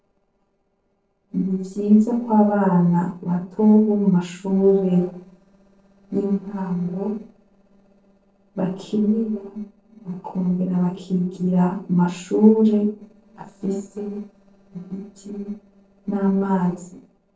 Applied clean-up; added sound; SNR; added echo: neural separator model SepFormer DNS4.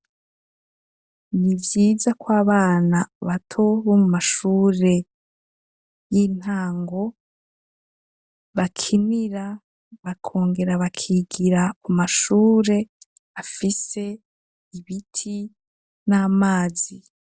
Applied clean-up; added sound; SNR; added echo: none; none; none; none.